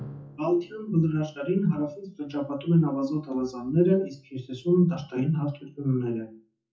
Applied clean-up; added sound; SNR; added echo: classical method WPE with log-MMSE.